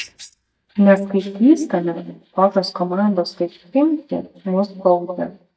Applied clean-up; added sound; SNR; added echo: neural mask model DeepFilterNet 3.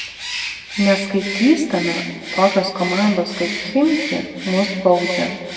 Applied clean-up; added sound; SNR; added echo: none; Bird; 9 dB; reverberation time 1.9 s.